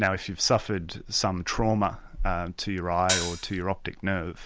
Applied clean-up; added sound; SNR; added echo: none; Hi-hat; 2 dB; none.